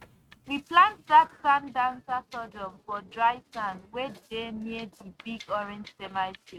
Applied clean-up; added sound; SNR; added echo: neural mask model RNNoise.